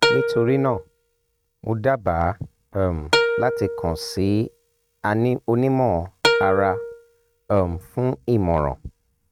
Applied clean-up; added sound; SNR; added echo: neural mask model RNNoise.